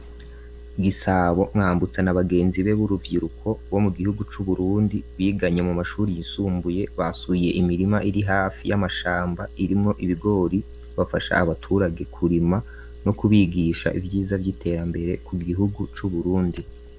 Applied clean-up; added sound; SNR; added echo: none; Engine; 17 dB; none.